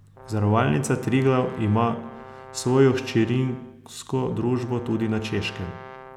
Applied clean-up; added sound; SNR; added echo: none; Brass instrument; 19 dB; none.